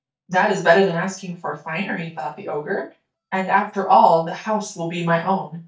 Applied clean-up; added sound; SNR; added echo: neural mask model DeepFilterNet 3.